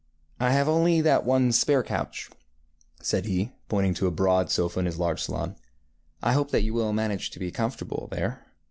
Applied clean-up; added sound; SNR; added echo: none; none; none; none.